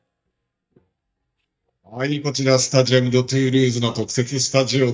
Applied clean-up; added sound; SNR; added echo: neural mask model DeepFilterNet 3.